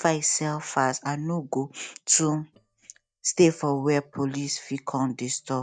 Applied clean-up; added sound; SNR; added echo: neural mask model DeepFilterNet 3.